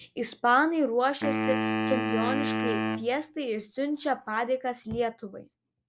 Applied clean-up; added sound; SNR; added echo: none; Wind instrument, woodwind instrument; 1 dB; none.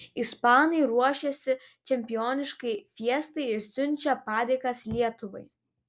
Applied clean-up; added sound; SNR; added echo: none; none; none; none.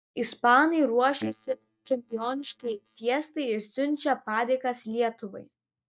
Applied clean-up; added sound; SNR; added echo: neural mask model DeepFilterNet 3.